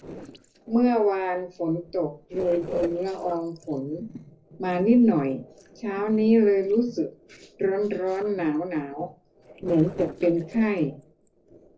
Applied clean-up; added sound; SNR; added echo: neural separator model SepFormer DNS4.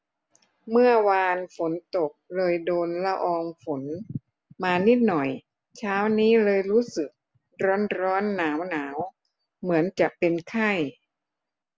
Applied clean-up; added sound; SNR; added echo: none; none; none; none.